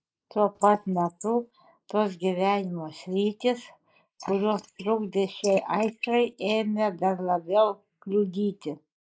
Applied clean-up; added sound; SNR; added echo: neural mask model Resemble Enhance denoiser.